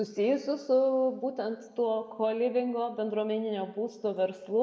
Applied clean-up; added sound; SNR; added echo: none; none; none; reverberation time 1.2 s.